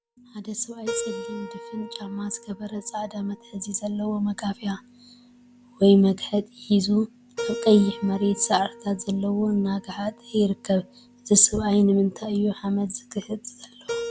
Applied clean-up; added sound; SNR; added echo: none; Keyboard (musical); 15 dB; none.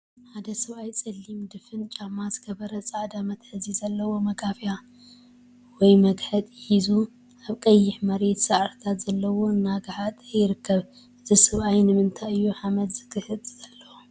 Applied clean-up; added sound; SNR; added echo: none; none; none; none.